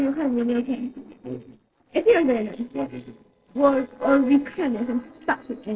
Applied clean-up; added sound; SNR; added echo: neural separator model SepFormer DNS4.